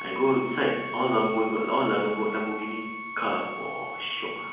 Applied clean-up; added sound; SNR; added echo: none; Bowed string instrument; 9 dB; reverberation time 1.0 s.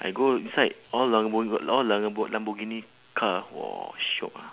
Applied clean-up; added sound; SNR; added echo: none; none; none; none.